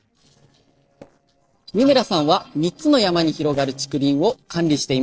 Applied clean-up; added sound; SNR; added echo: neural separator model SepFormer DNS4.